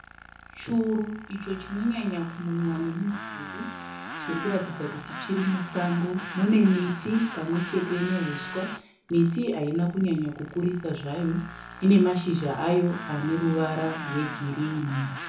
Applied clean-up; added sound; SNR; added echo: none; Tools; 11 dB; reverberation time 0.6 s.